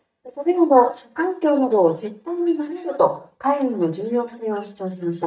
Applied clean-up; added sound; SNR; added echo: neural mask model DeepFilterNet 3.